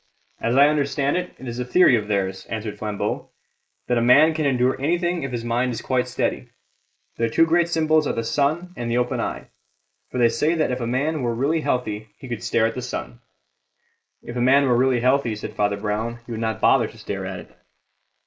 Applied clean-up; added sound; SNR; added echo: neural mask model Resemble Enhance denoiser.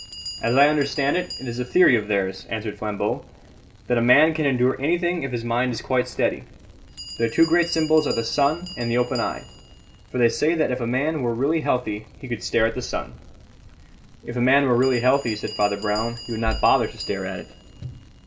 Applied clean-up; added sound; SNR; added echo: none; Bell; 18 dB; none.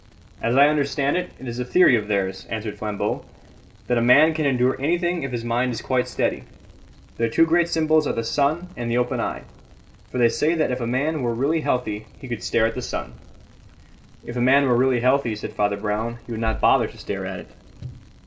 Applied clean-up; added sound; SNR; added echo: none; none; none; none.